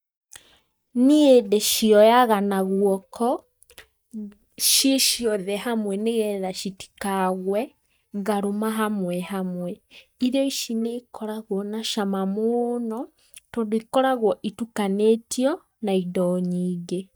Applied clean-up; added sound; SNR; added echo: neural mask model DeepFilterNet 3.